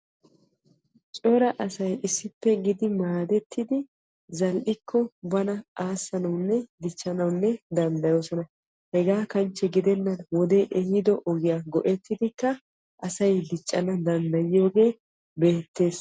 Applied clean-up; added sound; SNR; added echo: none; none; none; none.